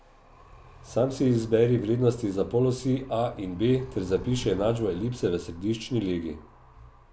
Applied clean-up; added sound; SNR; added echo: none; Animal; 18 dB; none.